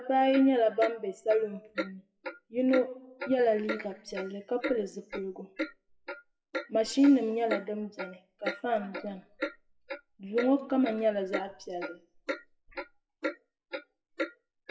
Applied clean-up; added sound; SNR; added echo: classical method WPE with log-MMSE.